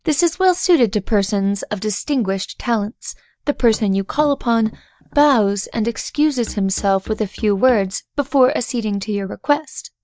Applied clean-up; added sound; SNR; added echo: neural mask model DeepFilterNet 3.